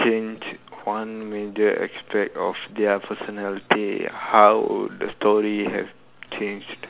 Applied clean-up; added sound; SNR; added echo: none; none; none; none.